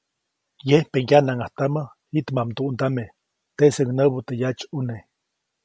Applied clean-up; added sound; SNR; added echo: none; none; none; none.